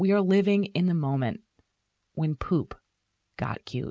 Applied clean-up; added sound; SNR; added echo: none; none; none; none.